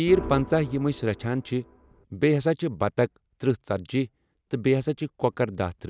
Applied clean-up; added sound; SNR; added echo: none; Organ; 13 dB; none.